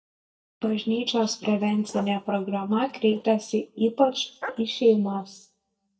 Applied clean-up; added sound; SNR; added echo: neural mask model DeepFilterNet 3.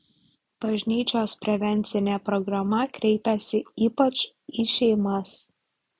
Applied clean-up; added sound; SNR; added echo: none; none; none; none.